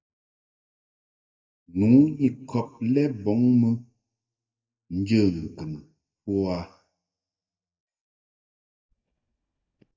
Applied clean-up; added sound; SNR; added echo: neural mask model DeepFilterNet 3.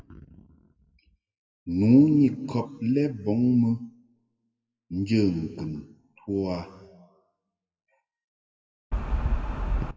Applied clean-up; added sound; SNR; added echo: classical method WPE with log-MMSE.